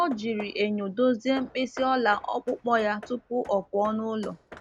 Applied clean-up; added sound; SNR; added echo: none; Hammer / Wood; 19 dB; none.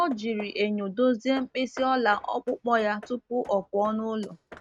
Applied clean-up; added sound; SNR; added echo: neural mask model RNNoise.